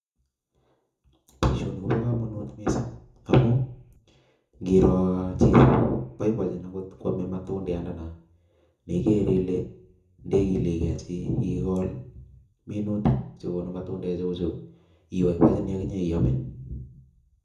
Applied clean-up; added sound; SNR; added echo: none; none; none; reverberation time 0.6 s.